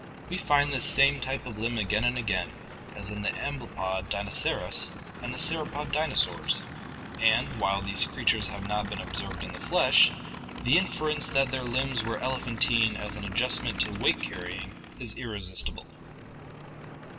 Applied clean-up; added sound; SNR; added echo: none; Idling / Aircraft; 10 dB; reverberation time 2.4 s.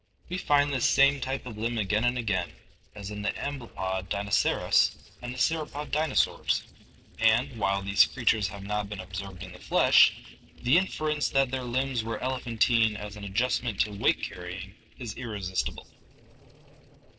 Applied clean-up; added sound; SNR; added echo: neural separator model SepFormer DNS4.